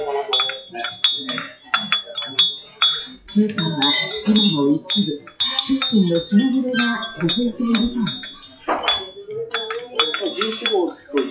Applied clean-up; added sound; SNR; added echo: classical method WPE with log-MMSE.